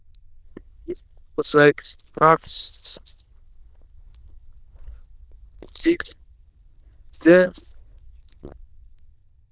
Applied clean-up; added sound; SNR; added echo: neural diffusion model UNIVERSE++.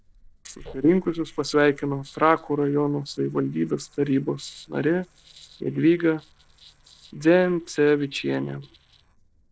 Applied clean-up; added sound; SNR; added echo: neural separator model SepFormer DNS4.